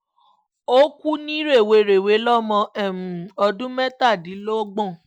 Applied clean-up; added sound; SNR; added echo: none; none; none; none.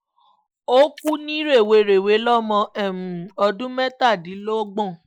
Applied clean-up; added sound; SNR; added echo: neural mask model Resemble Enhance denoiser.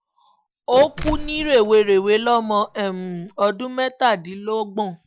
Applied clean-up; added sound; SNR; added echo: none; Mechanisms; 13 dB; none.